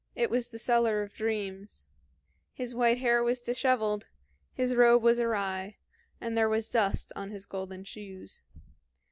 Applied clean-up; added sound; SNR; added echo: none; none; none; none.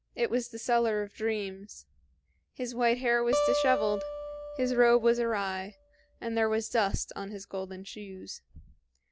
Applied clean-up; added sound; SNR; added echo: none; Acoustic guitar; 4 dB; none.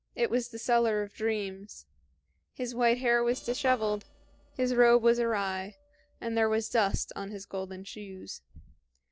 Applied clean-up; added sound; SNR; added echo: neural separator model SepFormer DNS4.